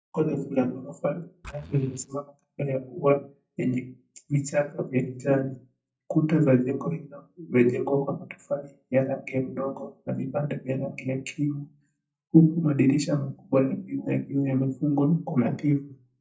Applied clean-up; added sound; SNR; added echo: neural mask model DeepFilterNet 3.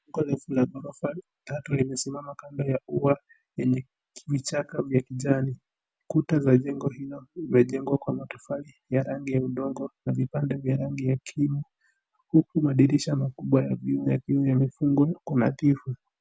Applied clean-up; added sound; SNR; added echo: none; none; none; none.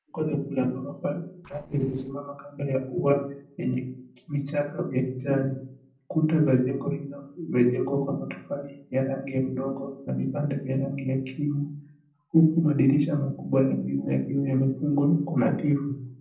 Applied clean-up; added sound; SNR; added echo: neural separator model SepFormer DNS4.